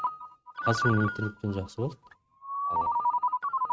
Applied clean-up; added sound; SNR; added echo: neural mask model RNNoise.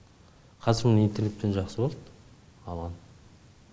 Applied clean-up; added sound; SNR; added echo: none; none; none; none.